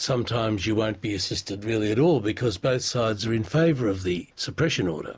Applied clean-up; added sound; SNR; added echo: none; none; none; none.